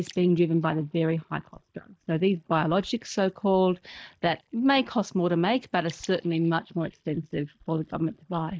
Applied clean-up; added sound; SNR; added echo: neural mask model DeepFilterNet 3.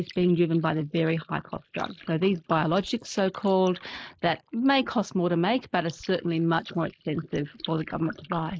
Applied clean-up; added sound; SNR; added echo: neural mask model Resemble Enhance denoiser.